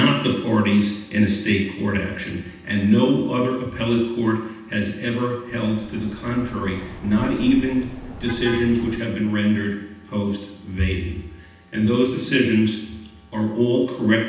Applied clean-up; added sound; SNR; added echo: none; Car passing by; 14 dB; reverberation time 0.9 s.